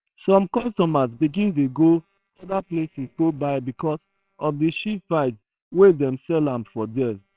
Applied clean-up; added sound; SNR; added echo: neural separator model SepFormer WHAMR!.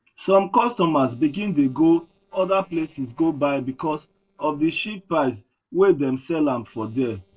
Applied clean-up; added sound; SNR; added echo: neural separator model SepFormer DNS4.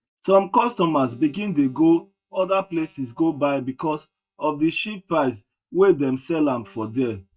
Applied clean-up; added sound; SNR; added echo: neural mask model DeepFilterNet 3.